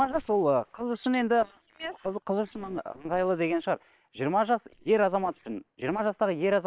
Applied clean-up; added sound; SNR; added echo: neural separator model SepFormer WHAM!.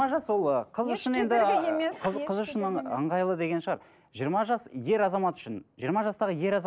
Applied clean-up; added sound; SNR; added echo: none; none; none; none.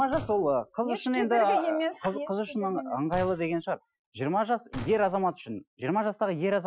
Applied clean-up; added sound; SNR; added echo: classical method Wiener filter.